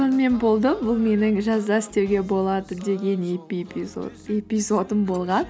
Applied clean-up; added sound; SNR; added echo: none; none; none; none.